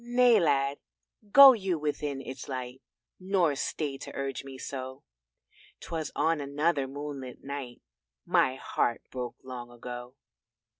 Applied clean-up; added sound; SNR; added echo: none; none; none; none.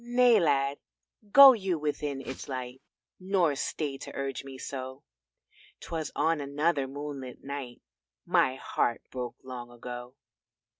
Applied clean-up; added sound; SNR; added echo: neural mask model RNNoise.